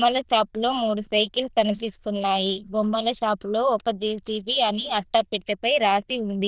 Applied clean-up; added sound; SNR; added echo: neural diffusion model UNIVERSE++.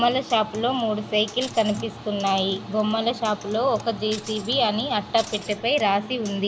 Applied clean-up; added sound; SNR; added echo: none; Tambourine + Acoustic guitar; 17 dB; none.